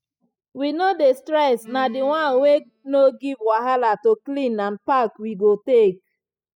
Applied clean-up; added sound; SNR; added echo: classical method spectral subtraction.